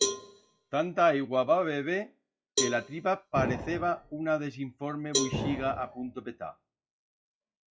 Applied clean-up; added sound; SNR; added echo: classical method log-MMSE.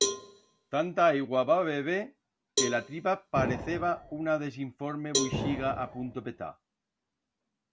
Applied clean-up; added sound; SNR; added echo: none; Cowbell + Explosion; 6 dB; none.